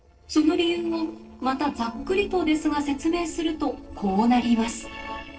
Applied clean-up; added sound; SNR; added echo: neural separator model SepFormer DNS4.